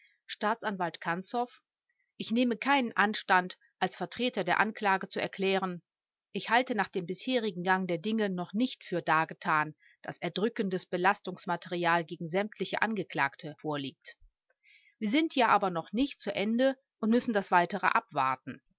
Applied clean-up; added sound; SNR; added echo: none; none; none; none.